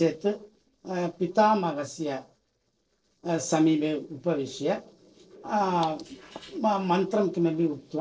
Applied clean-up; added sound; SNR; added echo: neural separator model SepFormer DNS4.